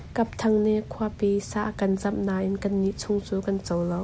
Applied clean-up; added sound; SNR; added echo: none; none; none; none.